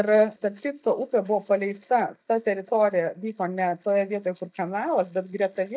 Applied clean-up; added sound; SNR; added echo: neural mask model DeepFilterNet 3.